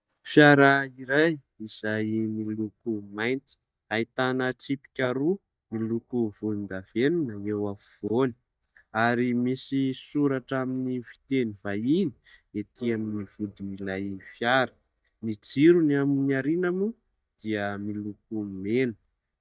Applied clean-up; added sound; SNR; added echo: neural mask model DeepFilterNet 3.